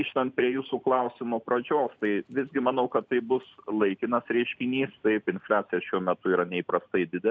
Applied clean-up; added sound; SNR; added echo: none; none; none; none.